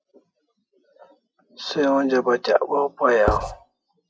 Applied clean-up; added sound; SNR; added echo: classical method log-MMSE.